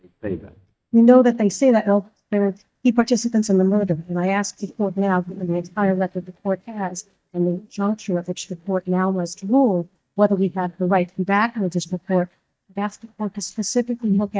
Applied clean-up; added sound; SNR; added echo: neural mask model DeepFilterNet 3.